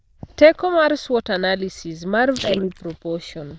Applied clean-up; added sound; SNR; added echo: neural diffusion model UNIVERSE++.